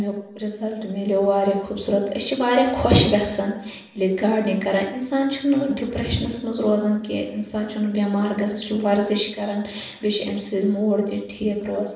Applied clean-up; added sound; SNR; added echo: none; none; none; reverberation time 0.7 s.